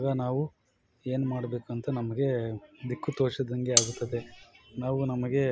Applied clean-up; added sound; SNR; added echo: none; Cutlery, silverware; -2 dB; none.